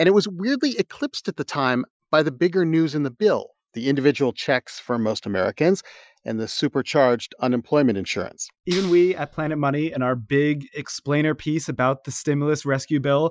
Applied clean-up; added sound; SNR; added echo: classical method Wiener filter.